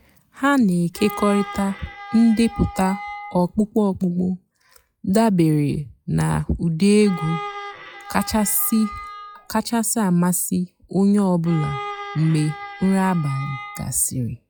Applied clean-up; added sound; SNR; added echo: classical method log-MMSE.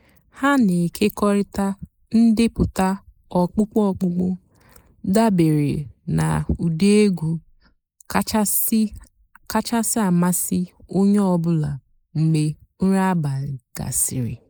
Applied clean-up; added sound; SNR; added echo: neural mask model Resemble Enhance denoiser.